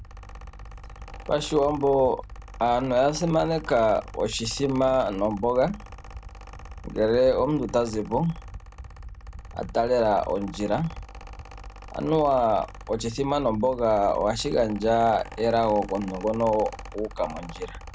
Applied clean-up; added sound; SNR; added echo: none; Mechanical fan; 15 dB; none.